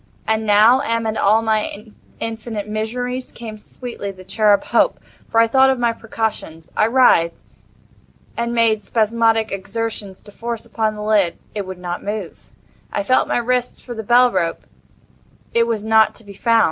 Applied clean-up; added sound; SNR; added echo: none; none; none; none.